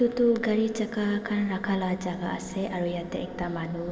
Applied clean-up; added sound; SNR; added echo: none; none; none; reverberation time 1.0 s.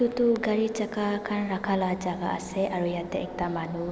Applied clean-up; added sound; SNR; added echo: none; none; none; none.